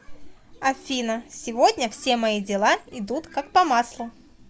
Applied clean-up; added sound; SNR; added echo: none; none; none; none.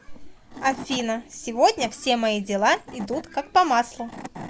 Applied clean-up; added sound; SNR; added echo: none; Wood / Tools; 17 dB; none.